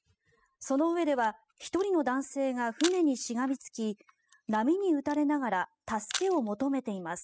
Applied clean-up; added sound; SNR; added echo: classical method spectral subtraction.